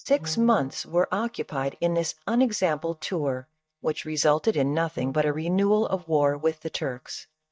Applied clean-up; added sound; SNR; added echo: neural mask model DeepFilterNet 3.